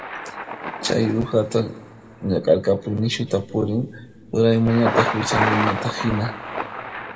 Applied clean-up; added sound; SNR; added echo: none; Thunder; 6 dB; reverberation time 1.6 s.